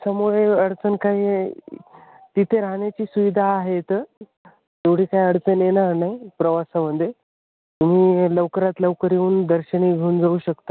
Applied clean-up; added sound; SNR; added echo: none; none; none; none.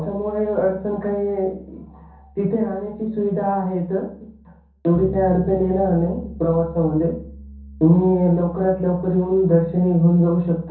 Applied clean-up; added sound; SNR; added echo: none; Bass guitar; 18 dB; reverberation time 0.6 s.